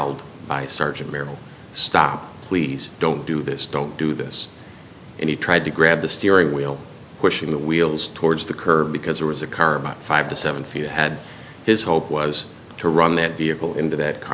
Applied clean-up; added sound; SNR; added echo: none; none; none; none.